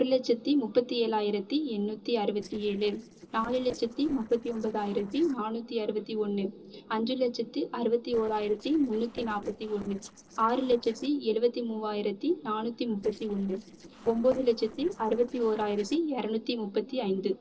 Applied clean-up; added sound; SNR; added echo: neural separator model SepFormer DNS4.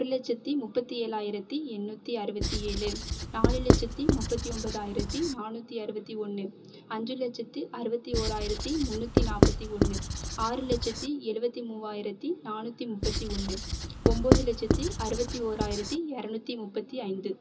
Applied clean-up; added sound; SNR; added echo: none; Writing; -5 dB; reverberation time 0.2 s.